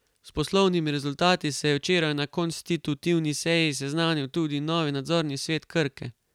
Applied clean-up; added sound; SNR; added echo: none; none; none; none.